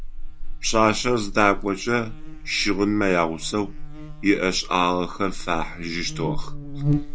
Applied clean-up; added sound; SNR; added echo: none; Buzz; 5 dB; none.